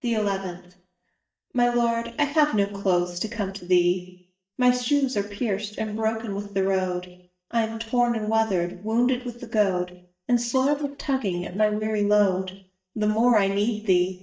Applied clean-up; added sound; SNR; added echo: neural mask model DeepFilterNet 3.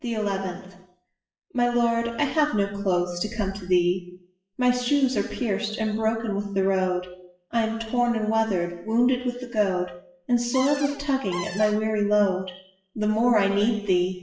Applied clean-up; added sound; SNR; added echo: classical method WPE with log-MMSE.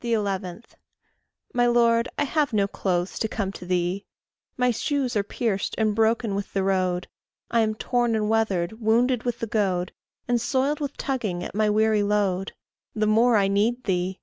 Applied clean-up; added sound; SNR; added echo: none; none; none; none.